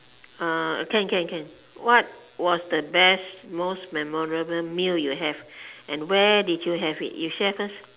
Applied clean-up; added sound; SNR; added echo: none; none; none; none.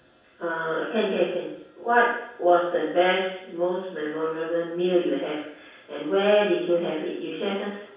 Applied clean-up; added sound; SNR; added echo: none; none; none; reverberation time 0.7 s.